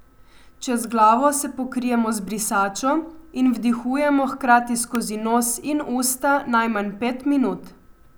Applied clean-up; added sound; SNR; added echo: none; none; none; none.